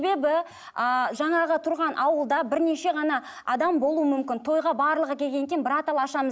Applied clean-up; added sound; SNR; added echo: none; none; none; none.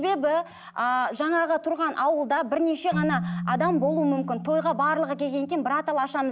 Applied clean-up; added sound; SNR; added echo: none; Keyboard (musical); 11 dB; none.